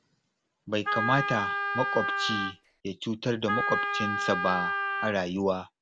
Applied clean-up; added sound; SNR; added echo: none; Wind instrument, woodwind instrument; -1 dB; none.